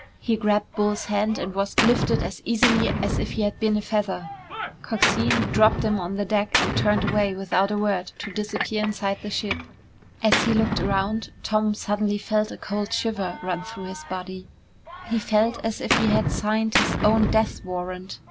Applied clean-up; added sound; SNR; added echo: none; Gunshot, gunfire; 4 dB; none.